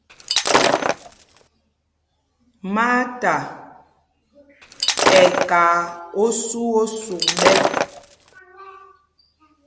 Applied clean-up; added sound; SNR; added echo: none; Shatter; -3 dB; none.